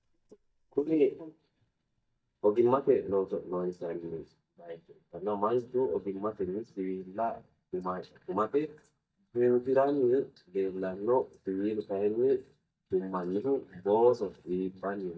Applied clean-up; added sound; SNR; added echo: neural mask model DeepFilterNet 3.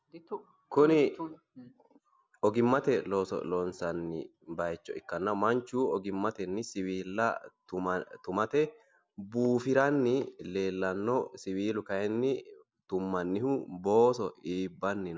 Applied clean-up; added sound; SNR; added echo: none; none; none; none.